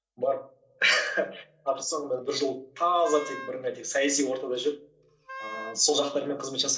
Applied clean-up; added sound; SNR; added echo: none; Wind instrument, woodwind instrument; 13 dB; reverberation time 0.2 s.